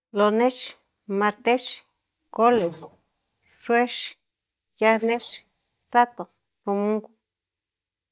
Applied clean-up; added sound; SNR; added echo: neural mask model DeepFilterNet 3.